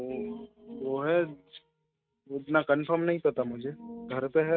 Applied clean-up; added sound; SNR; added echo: neural mask model RNNoise.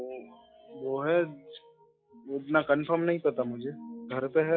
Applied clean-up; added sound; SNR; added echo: classical method log-MMSE.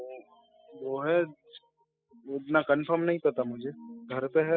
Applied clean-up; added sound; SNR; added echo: classical method spectral subtraction.